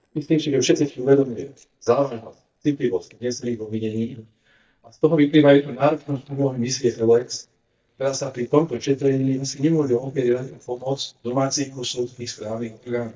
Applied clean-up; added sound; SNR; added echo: neural mask model DeepFilterNet 3.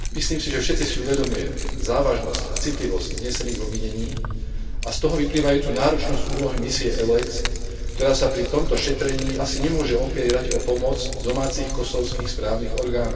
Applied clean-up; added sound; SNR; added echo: none; Keys jangling; 2 dB; reverberation time 2.5 s.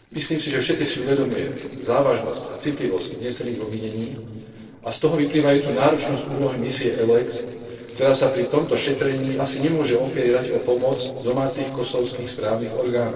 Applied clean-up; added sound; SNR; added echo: neural separator model SepFormer DNS4.